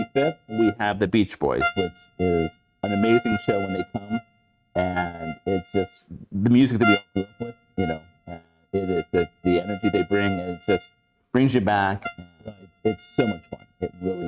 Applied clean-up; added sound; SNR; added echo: neural mask model RNNoise.